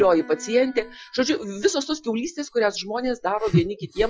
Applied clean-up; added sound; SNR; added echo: classical method Wiener filter.